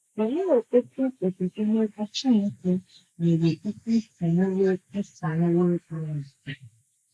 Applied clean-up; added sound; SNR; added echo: neural mask model Resemble Enhance denoiser.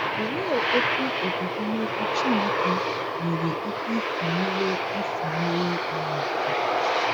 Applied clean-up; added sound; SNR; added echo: none; Aircraft; -4 dB; none.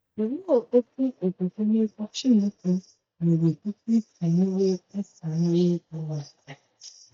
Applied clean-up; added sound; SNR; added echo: neural mask model DeepFilterNet 3.